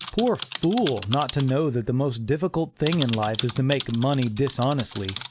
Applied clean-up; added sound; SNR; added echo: none; Typing; 12 dB; none.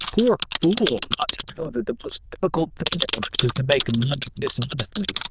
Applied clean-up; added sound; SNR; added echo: neural diffusion model UNIVERSE++.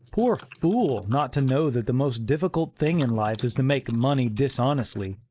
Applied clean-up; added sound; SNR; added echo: neural mask model Resemble Enhance denoiser.